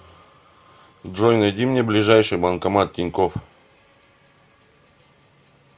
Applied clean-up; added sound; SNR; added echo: none; none; none; none.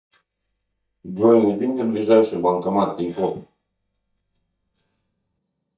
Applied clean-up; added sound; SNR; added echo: neural mask model DeepFilterNet 3.